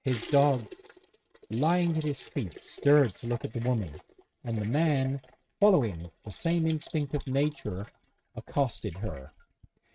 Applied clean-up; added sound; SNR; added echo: neural mask model RNNoise.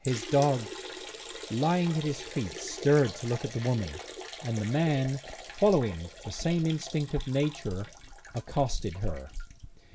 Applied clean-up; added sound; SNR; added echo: none; Liquid; 14 dB; none.